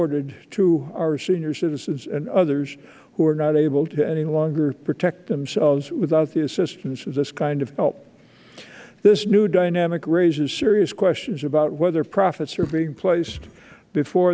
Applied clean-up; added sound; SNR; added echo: none; none; none; none.